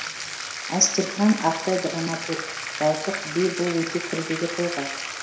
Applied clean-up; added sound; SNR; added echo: none; Bathtub (filling or washing); 7 dB; reverberation time 0.7 s.